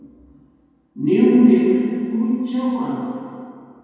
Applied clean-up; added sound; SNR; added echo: none; none; none; reverberation time 2.1 s.